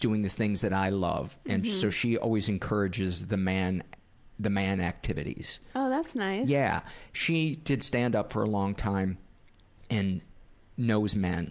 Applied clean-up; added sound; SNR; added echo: none; none; none; none.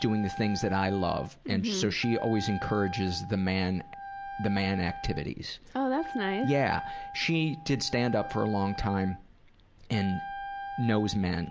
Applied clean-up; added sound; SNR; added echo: none; Wind instrument, woodwind instrument; 11 dB; none.